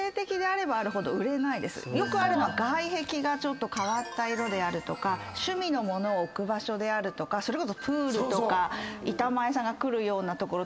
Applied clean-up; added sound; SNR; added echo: none; Wind chime; 17 dB; none.